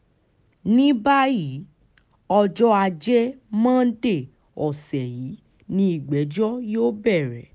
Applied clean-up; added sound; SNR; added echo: none; none; none; none.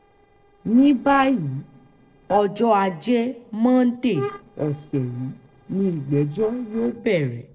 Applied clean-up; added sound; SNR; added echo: neural separator model SepFormer DNS4.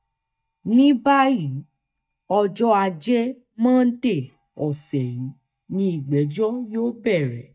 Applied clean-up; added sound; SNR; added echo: neural mask model DeepFilterNet 3.